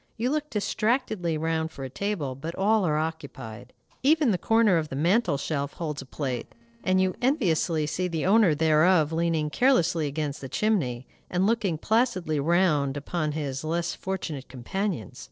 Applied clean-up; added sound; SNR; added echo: neural separator model SepFormer DNS4.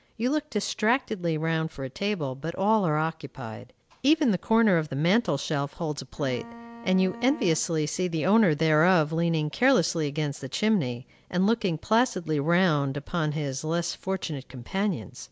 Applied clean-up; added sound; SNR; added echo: none; Bowed string instrument; 16 dB; none.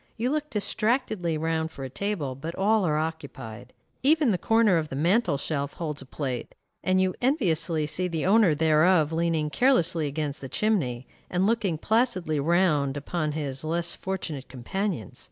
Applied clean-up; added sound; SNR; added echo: neural mask model Resemble Enhance denoiser.